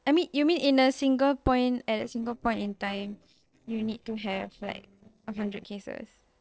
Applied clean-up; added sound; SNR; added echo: neural separator model SepFormer DNS4.